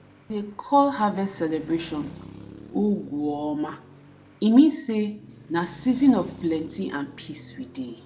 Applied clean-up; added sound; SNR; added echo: none; Traffic noise, roadway noise; 20 dB; reverberation time 0.6 s.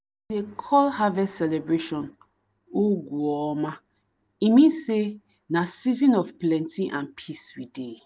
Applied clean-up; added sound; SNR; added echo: none; none; none; none.